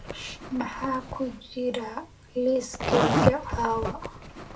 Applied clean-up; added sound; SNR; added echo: none; Zipper (clothing); 1 dB; reverberation time 0.2 s.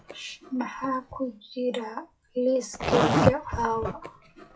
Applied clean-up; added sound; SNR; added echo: classical method WPE with log-MMSE.